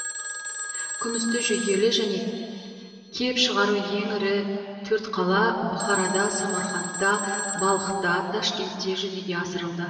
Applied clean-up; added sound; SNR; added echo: none; Telephone; 8 dB; reverberation time 2.8 s.